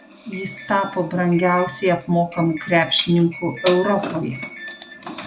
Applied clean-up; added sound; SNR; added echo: none; Doorbell; 13 dB; none.